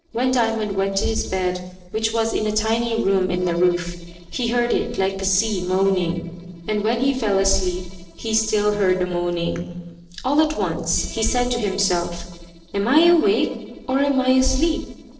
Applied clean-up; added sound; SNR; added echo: neural separator model SepFormer DNS4.